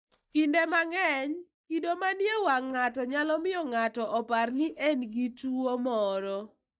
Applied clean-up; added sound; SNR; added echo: neural mask model DeepFilterNet 3.